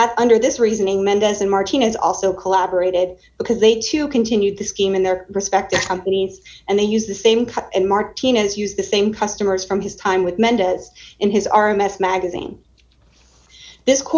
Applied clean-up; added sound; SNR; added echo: none; none; none; none.